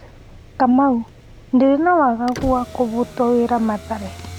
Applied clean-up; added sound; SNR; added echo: none; Motor vehicle (road); 17 dB; none.